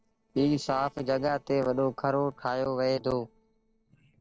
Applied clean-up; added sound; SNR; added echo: neural separator model SepFormer DNS4.